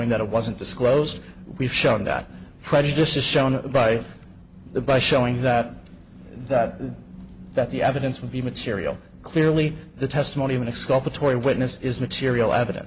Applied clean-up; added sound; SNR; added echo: none; none; none; none.